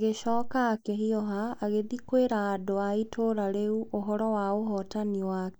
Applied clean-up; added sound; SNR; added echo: neural mask model Resemble Enhance denoiser.